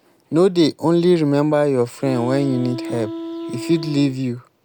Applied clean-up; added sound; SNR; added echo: none; Wind instrument, woodwind instrument; 11 dB; none.